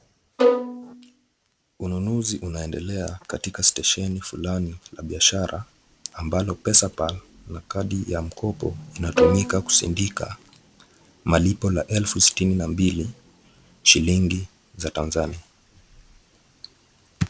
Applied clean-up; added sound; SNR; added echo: none; Bowed string instrument; -2 dB; none.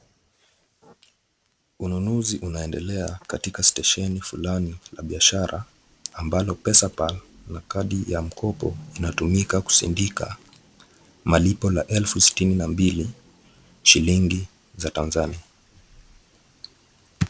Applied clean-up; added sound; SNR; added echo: none; none; none; none.